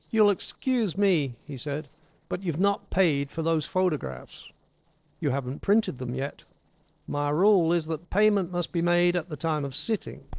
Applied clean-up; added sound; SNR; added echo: neural separator model SepFormer DNS4.